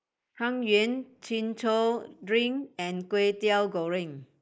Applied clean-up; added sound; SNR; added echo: neural mask model Resemble Enhance denoiser.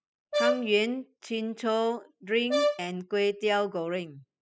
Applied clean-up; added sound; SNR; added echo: classical method spectral subtraction.